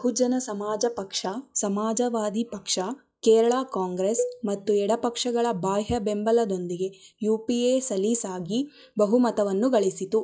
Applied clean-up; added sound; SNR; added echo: classical method log-MMSE.